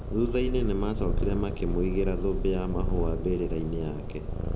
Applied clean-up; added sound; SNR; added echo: none; Purr; 0 dB; none.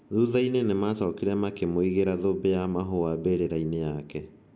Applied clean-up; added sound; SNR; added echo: none; none; none; none.